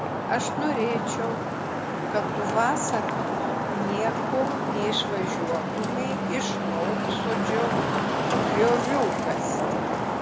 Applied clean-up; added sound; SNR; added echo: none; Traffic noise, roadway noise; -3 dB; none.